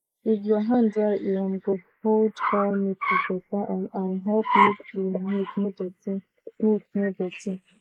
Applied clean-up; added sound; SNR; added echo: neural mask model Resemble Enhance denoiser.